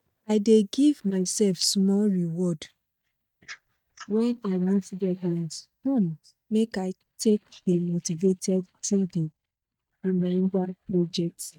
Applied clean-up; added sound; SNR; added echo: neural mask model DeepFilterNet 3.